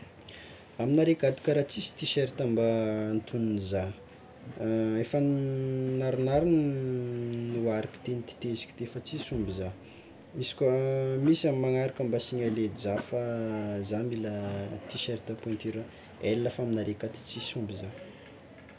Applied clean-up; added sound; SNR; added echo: none; Bass drum; 19 dB; none.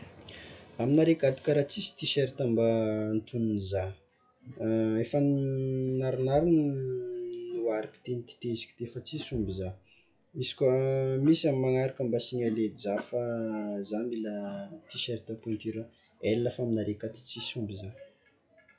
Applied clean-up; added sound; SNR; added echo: classical method log-MMSE.